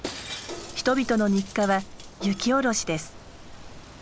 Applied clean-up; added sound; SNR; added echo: none; Gong + Shatter; 13 dB; none.